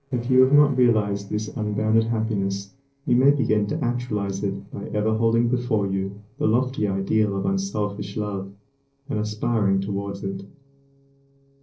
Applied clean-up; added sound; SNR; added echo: neural separator model SepFormer DNS4.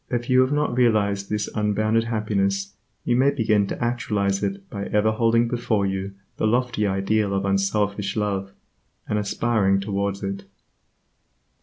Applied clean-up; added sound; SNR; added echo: none; none; none; none.